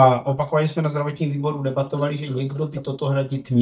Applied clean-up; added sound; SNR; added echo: neural mask model DeepFilterNet 3.